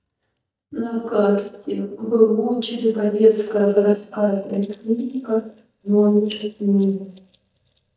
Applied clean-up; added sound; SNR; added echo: neural mask model DeepFilterNet 3.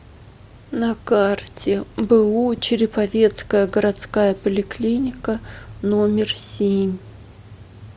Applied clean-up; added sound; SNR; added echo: none; none; none; none.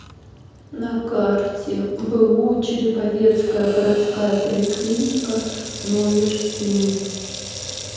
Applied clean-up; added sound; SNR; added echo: none; Sink (filling or washing) / Water tap, faucet; 14 dB; reverberation time 1.2 s.